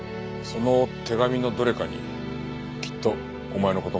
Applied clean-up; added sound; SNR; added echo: none; none; none; none.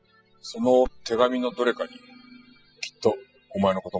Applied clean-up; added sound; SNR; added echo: classical method spectral subtraction.